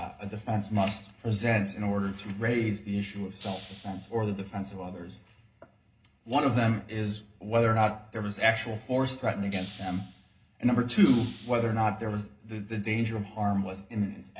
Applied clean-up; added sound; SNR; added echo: none; Hiss; 17 dB; reverberation time 0.2 s.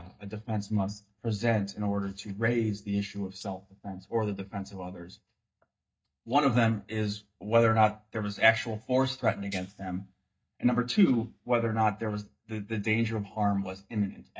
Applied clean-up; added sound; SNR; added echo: neural mask model DeepFilterNet 3.